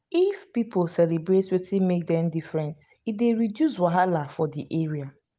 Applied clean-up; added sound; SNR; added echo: none; none; none; none.